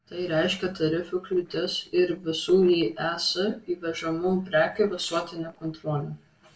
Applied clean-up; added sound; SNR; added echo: neural separator model SepFormer DNS4.